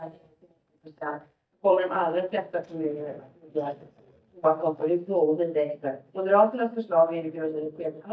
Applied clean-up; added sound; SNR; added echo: neural mask model DeepFilterNet 3.